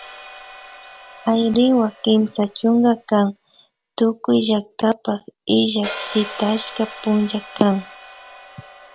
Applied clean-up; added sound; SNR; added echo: none; Hi-hat; 18 dB; none.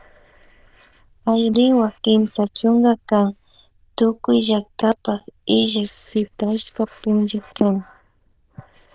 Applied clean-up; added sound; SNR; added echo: neural diffusion model UNIVERSE++.